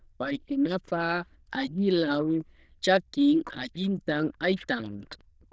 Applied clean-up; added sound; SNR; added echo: neural diffusion model UNIVERSE++.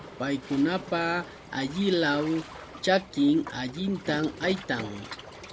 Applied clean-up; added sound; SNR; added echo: none; Waves, surf; 14 dB; none.